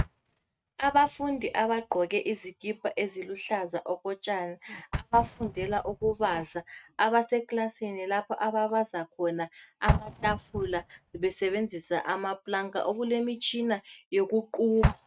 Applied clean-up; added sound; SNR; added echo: neural mask model RNNoise.